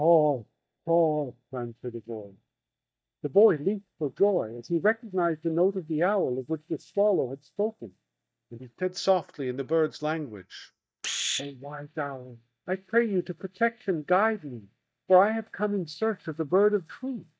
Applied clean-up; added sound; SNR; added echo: neural mask model DeepFilterNet 3.